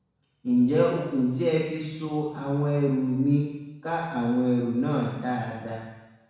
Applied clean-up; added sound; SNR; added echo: none; none; none; reverberation time 1.1 s.